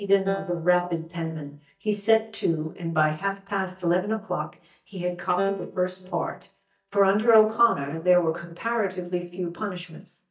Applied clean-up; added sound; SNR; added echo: neural mask model DeepFilterNet 3.